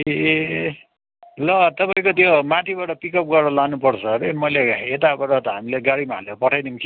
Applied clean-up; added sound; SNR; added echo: none; none; none; none.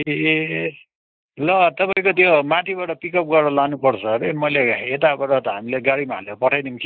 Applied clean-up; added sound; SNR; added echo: neural mask model Resemble Enhance denoiser.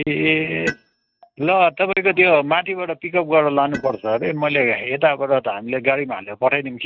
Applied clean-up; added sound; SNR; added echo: neural mask model RNNoise.